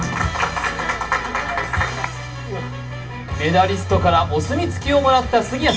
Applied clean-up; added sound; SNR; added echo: none; Bowed string instrument; 15 dB; reverberation time 0.2 s.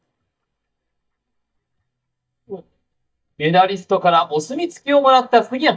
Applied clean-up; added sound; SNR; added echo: neural mask model DeepFilterNet 3.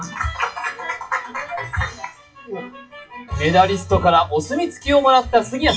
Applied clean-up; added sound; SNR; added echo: classical method WPE with log-MMSE.